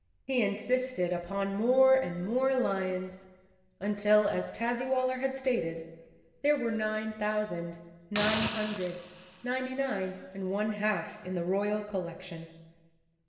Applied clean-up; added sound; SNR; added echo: none; Hiss; 5 dB; reverberation time 1.3 s.